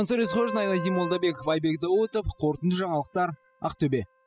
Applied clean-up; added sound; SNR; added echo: classical method spectral subtraction.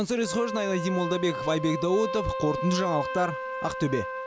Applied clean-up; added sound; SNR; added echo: none; Wind instrument, woodwind instrument; 5 dB; none.